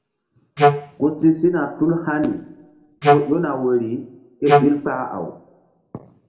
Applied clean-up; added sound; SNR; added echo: none; Wind instrument, woodwind instrument; -4 dB; reverberation time 0.7 s.